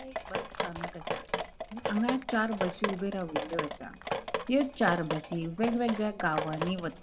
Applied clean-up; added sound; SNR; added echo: none; Drip; 4 dB; reverberation time 0.6 s.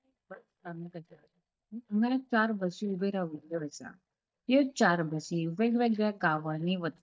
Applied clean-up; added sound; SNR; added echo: neural mask model DeepFilterNet 3.